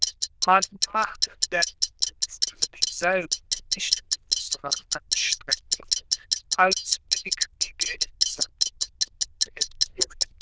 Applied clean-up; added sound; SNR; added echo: neural diffusion model UNIVERSE++.